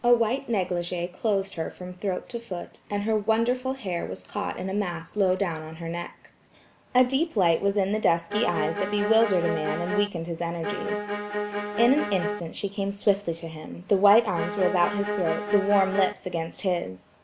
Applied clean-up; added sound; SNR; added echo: none; Bowed string instrument; 4 dB; none.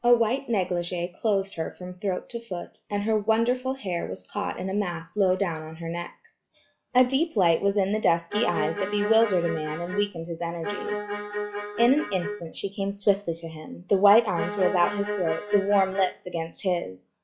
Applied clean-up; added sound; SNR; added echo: classical method log-MMSE.